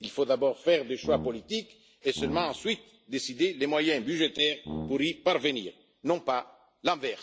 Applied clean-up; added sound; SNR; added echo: none; Brass instrument; 10 dB; none.